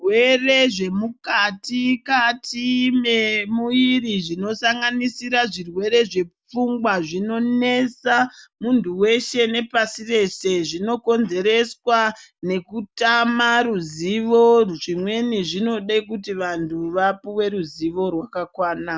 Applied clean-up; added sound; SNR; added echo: none; none; none; none.